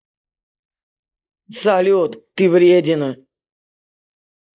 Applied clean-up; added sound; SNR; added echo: neural mask model Resemble Enhance denoiser.